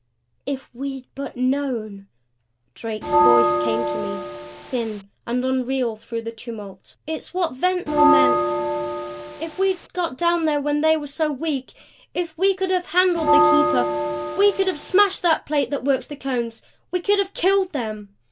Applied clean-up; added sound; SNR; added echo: none; Bell; -2 dB; none.